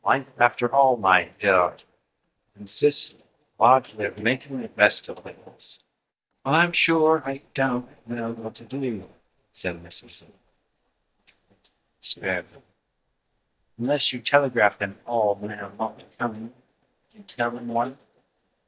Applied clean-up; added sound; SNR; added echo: neural mask model DeepFilterNet 3.